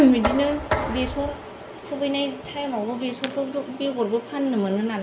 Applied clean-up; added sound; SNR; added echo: none; Knock; 9 dB; reverberation time 0.4 s.